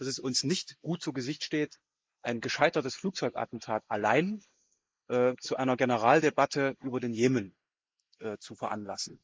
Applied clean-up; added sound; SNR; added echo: neural mask model Resemble Enhance denoiser.